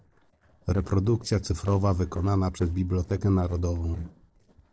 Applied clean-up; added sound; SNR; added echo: neural separator model SepFormer DNS4.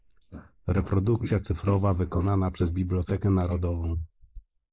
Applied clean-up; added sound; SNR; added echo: neural mask model Resemble Enhance denoiser.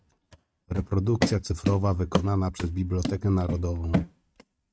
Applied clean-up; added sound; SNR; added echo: neural mask model RNNoise.